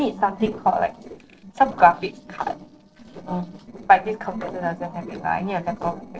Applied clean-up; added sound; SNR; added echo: neural separator model SepFormer DNS4.